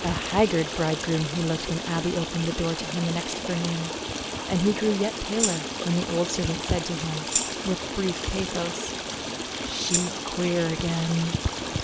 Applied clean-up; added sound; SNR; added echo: none; Tambourine + Stream; 2 dB; none.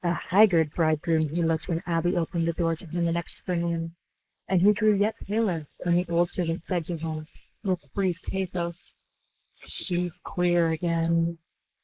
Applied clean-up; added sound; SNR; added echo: neural mask model Resemble Enhance denoiser.